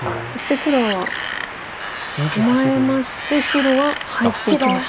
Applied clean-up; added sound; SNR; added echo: none; Wind; 7 dB; none.